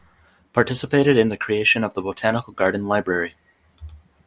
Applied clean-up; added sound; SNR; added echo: none; none; none; none.